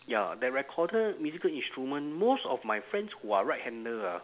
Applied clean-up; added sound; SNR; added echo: none; none; none; none.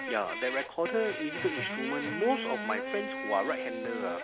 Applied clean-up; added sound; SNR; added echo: none; Fart; 4 dB; none.